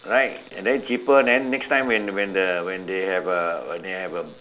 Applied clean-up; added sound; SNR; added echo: none; none; none; none.